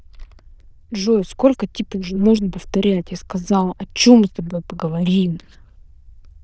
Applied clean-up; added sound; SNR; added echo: neural diffusion model UNIVERSE++.